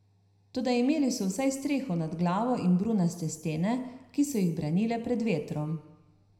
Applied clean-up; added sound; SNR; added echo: none; none; none; reverberation time 0.8 s.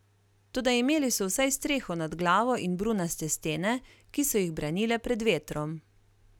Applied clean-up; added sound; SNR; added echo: none; none; none; none.